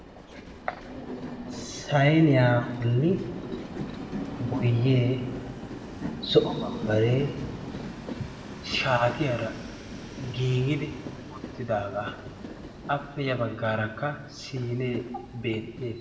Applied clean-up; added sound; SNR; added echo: none; Train; 10 dB; reverberation time 1.2 s.